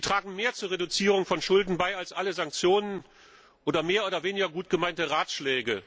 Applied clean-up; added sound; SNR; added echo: none; none; none; none.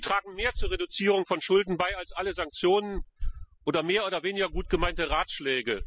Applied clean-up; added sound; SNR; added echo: classical method spectral subtraction.